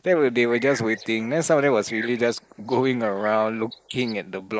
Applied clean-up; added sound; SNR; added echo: neural mask model Resemble Enhance denoiser.